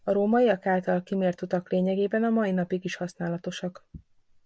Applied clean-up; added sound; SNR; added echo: none; none; none; none.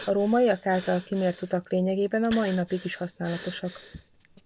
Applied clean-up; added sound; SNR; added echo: none; Breathing; 18 dB; none.